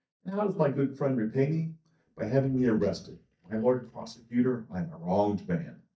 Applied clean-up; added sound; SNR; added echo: neural mask model DeepFilterNet 3.